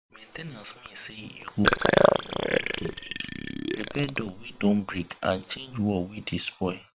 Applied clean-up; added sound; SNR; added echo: neural separator model SepFormer WHAM!.